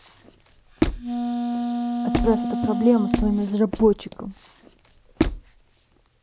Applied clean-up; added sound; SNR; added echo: none; Wind instrument, woodwind instrument + Squeak; 0 dB; none.